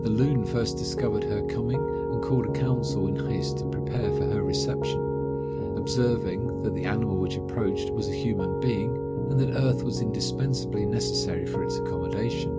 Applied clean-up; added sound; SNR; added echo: none; Piano; -1 dB; none.